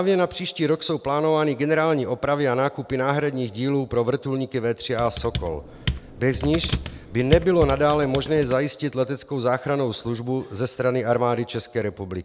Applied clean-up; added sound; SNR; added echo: none; Computer keyboard; 7 dB; none.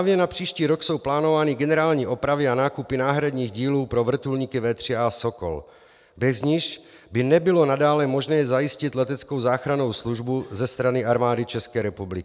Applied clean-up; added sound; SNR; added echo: none; none; none; none.